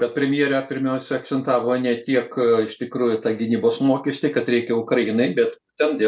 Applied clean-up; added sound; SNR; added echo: none; none; none; none.